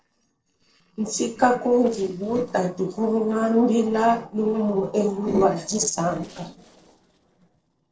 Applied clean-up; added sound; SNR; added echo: neural separator model SepFormer DNS4.